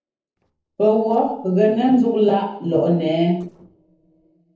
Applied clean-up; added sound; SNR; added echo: neural separator model SepFormer DNS4.